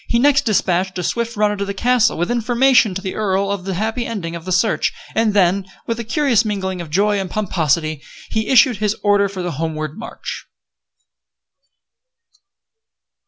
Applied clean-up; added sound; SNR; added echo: none; none; none; none.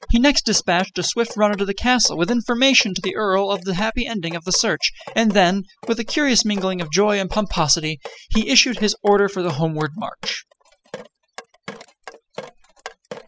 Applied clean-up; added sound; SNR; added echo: classical method spectral subtraction.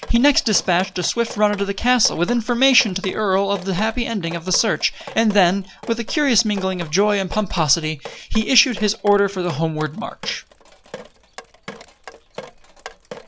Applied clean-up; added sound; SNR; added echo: none; Drip; 18 dB; none.